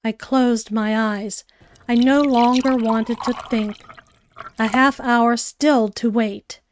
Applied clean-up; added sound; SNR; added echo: neural mask model RNNoise.